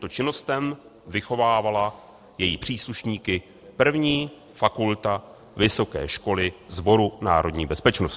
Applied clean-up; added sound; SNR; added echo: none; none; none; none.